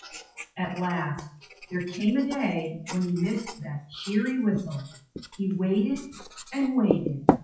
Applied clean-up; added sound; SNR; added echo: classical method WPE with log-MMSE.